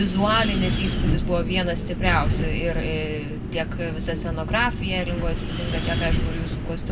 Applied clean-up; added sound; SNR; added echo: none; Wind; -1 dB; reverberation time 0.3 s.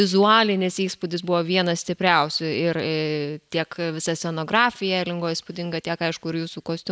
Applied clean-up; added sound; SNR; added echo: none; none; none; none.